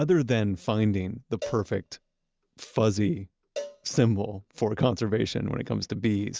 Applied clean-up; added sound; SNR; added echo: none; Cowbell; 17 dB; none.